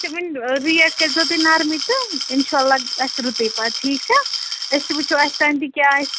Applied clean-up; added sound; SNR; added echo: none; Glass; 6 dB; none.